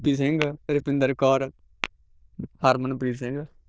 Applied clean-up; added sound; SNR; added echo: neural diffusion model UNIVERSE++.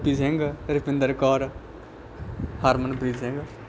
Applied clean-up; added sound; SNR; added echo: none; none; none; none.